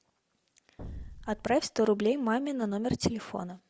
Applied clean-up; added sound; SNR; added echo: none; Explosion; 13 dB; none.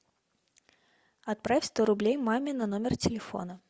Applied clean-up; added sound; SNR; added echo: none; none; none; none.